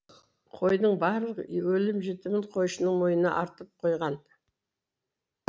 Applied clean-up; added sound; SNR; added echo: none; none; none; none.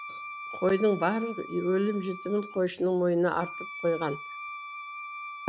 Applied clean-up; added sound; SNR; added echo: none; Wind instrument, woodwind instrument; 12 dB; none.